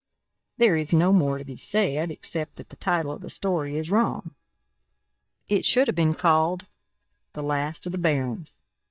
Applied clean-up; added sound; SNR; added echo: neural mask model DeepFilterNet 3.